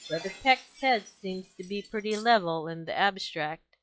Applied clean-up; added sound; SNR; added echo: classical method log-MMSE.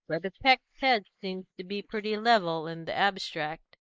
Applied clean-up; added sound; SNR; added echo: neural mask model Resemble Enhance denoiser.